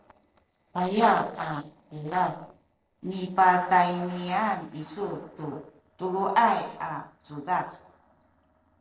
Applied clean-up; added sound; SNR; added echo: neural separator model SepFormer DNS4.